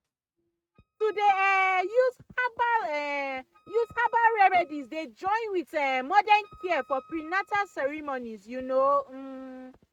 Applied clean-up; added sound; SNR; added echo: neural mask model RNNoise.